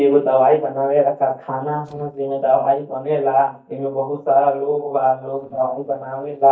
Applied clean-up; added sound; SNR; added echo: neural mask model DeepFilterNet 3.